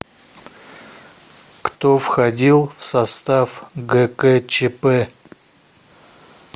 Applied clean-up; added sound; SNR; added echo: none; none; none; none.